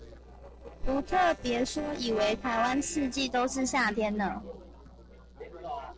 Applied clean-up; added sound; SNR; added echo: neural separator model SepFormer DNS4.